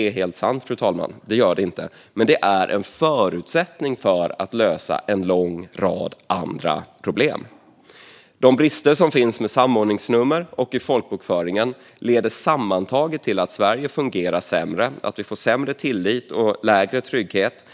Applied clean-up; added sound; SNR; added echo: none; none; none; none.